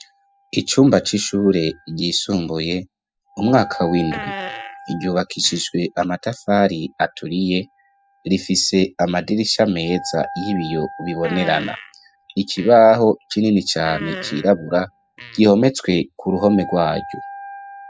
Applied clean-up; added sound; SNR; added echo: classical method spectral subtraction.